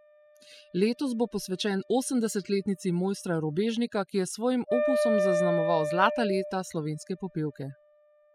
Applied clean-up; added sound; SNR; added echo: classical method spectral subtraction.